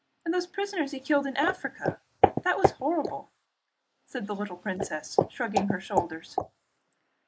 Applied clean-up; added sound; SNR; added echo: neural mask model Resemble Enhance denoiser.